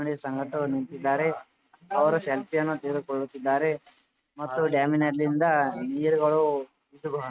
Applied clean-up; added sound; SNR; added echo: neural mask model RNNoise.